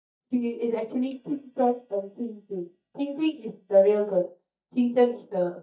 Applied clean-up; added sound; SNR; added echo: neural mask model DeepFilterNet 3.